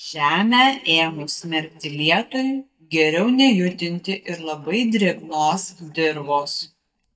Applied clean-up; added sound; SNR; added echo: neural mask model DeepFilterNet 3.